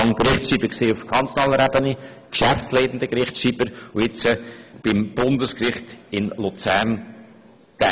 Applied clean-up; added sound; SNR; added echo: none; none; none; none.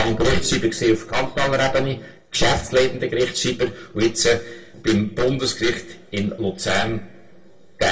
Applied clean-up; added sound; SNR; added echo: neural separator model SepFormer DNS4.